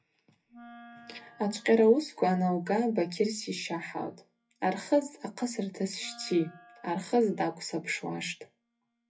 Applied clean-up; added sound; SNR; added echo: classical method WPE with log-MMSE.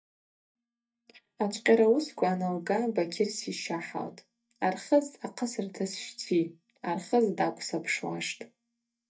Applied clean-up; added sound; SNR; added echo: neural mask model DeepFilterNet 3.